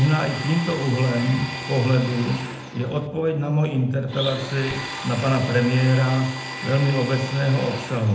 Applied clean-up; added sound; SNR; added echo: none; Domestic sounds, home sounds; 11 dB; reverberation time 0.8 s.